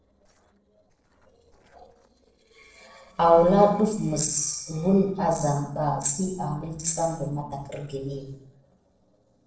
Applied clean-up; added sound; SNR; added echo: neural separator model SepFormer DNS4.